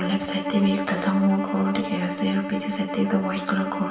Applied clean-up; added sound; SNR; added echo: none; Bowed string instrument; 6 dB; reverberation time 0.7 s.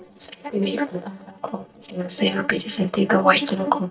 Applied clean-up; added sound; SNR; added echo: neural mask model DeepFilterNet 3.